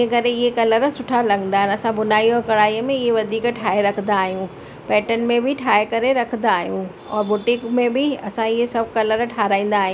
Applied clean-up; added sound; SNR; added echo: none; none; none; none.